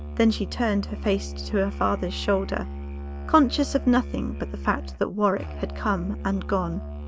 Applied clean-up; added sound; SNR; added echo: none; Musical instrument; 8 dB; none.